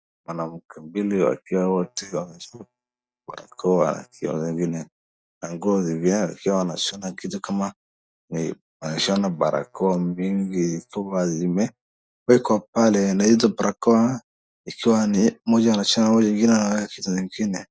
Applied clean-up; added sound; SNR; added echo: neural mask model DeepFilterNet 3.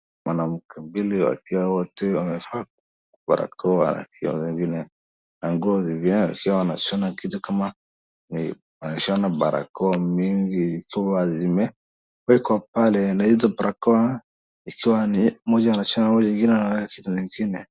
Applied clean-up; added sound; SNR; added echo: none; none; none; none.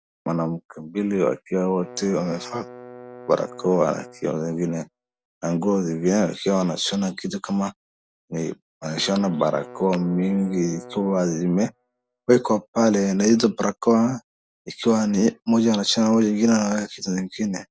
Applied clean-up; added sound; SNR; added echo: none; Bowed string instrument; 19 dB; none.